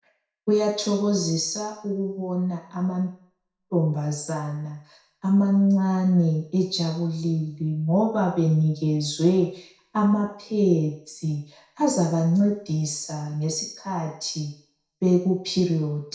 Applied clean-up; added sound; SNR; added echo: none; none; none; reverberation time 0.6 s.